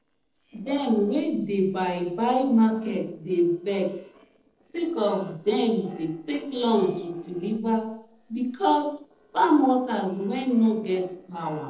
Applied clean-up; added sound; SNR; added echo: neural separator model SepFormer DNS4.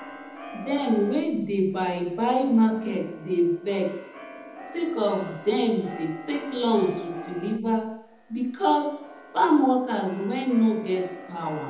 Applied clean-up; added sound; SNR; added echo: none; Keyboard (musical); 18 dB; reverberation time 1.0 s.